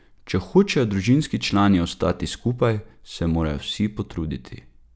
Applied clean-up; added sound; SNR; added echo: none; none; none; none.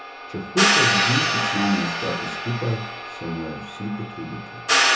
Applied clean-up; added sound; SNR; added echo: none; Hi-hat; -4 dB; reverberation time 0.6 s.